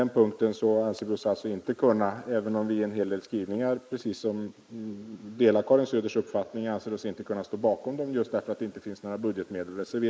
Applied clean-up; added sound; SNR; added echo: neural mask model Resemble Enhance denoiser.